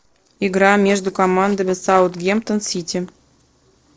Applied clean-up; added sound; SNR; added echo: neural separator model SepFormer DNS4.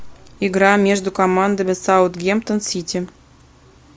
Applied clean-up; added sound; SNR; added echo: none; none; none; none.